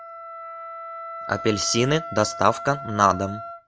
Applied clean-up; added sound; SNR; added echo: none; Wind instrument, woodwind instrument; 11 dB; none.